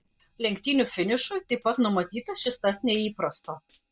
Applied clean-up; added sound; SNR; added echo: neural separator model SepFormer DNS4.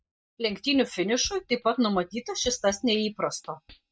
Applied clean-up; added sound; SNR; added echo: neural mask model DeepFilterNet 3.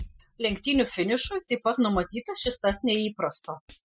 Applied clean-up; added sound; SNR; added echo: classical method spectral subtraction.